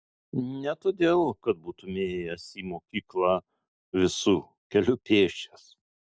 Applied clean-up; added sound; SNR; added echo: none; none; none; none.